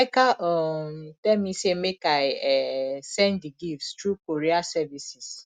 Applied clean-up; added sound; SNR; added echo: none; none; none; none.